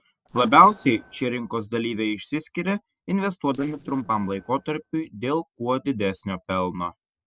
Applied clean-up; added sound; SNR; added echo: neural separator model SepFormer DNS4.